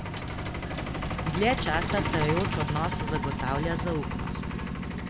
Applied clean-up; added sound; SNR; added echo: none; Truck; -1 dB; none.